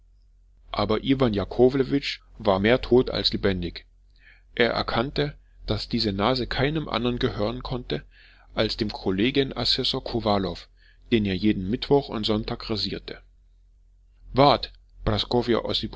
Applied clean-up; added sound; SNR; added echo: none; none; none; none.